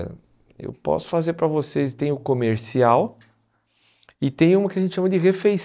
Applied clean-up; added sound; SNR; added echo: neural mask model DeepFilterNet 3.